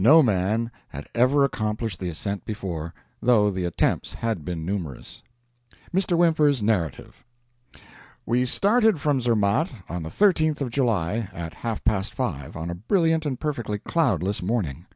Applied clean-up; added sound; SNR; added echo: none; none; none; none.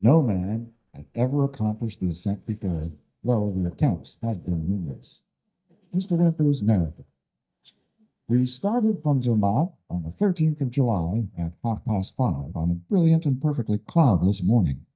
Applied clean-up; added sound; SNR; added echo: neural mask model DeepFilterNet 3.